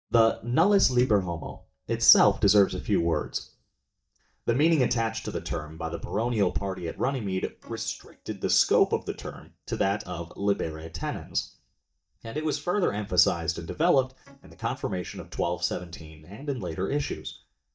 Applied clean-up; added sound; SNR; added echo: neural mask model DeepFilterNet 3.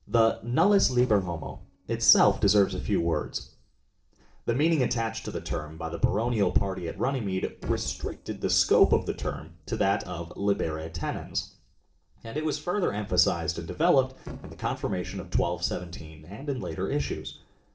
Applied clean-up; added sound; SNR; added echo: neural separator model SepFormer DNS4.